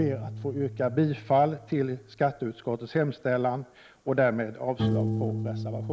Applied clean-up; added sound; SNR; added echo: none; Piano; 6 dB; none.